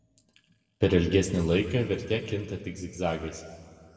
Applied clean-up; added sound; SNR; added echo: none; none; none; reverberation time 2.1 s.